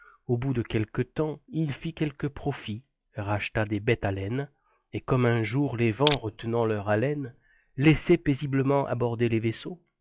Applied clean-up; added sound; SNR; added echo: classical method log-MMSE.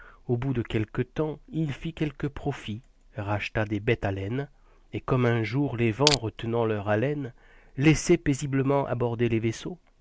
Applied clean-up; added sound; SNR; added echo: none; Crushing; 0 dB; none.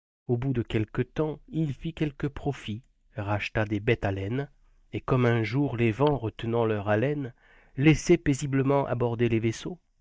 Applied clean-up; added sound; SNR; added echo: neural mask model DeepFilterNet 3.